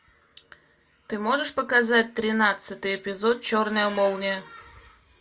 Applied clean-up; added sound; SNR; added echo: none; none; none; none.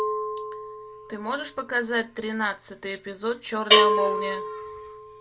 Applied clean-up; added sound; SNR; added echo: none; Bell; -3 dB; none.